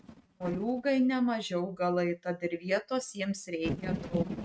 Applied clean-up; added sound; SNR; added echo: neural mask model RNNoise.